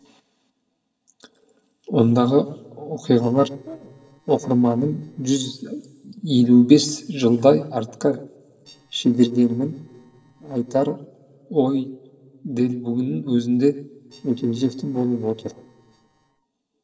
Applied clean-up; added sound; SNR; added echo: neural separator model SepFormer DNS4.